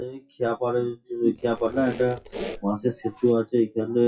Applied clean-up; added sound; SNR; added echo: classical method WPE with log-MMSE.